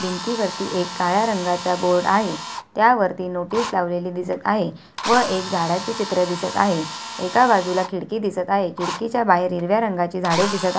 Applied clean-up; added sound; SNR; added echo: none; Drill; 11 dB; none.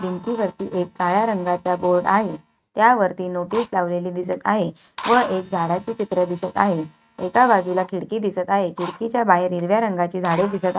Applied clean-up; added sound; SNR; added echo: neural mask model RNNoise.